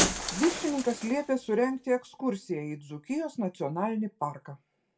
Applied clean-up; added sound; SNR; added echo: none; Shatter; 6 dB; reverberation time 0.2 s.